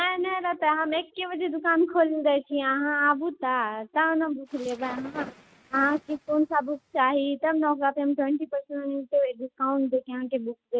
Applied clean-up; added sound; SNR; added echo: neural mask model RNNoise.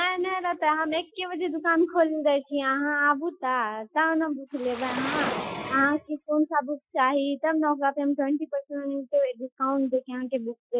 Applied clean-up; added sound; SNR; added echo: classical method Wiener filter.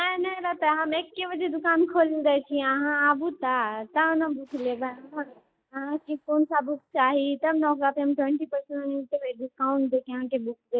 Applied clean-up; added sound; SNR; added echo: neural mask model DeepFilterNet 3.